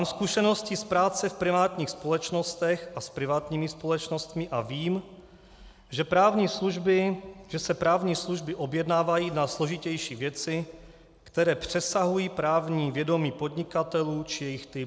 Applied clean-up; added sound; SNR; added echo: none; none; none; none.